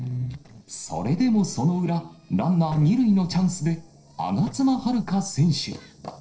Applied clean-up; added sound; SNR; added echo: neural separator model SepFormer DNS4.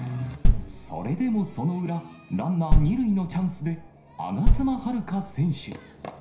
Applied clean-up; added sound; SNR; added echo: none; Bass drum; -5 dB; reverberation time 0.5 s.